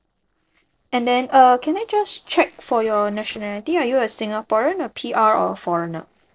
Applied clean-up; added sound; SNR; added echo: neural separator model SepFormer DNS4.